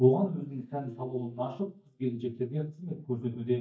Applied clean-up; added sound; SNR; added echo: neural mask model DeepFilterNet 3.